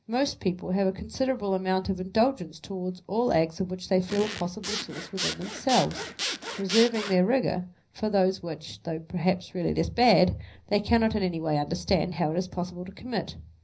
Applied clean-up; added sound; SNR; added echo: none; Zipper (clothing) / Sawing; 7 dB; reverberation time 0.5 s.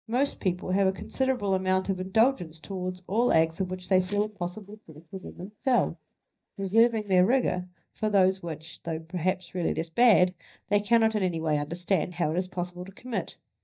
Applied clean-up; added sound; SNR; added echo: neural mask model DeepFilterNet 3.